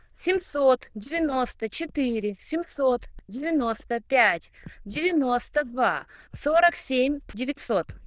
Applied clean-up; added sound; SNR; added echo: neural diffusion model UNIVERSE++.